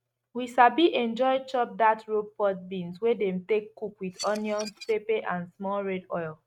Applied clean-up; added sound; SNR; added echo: neural mask model RNNoise.